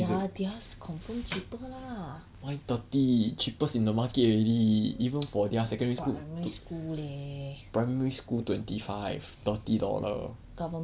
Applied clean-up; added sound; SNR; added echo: none; none; none; none.